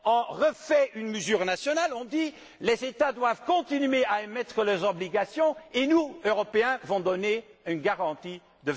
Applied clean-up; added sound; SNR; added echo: none; none; none; none.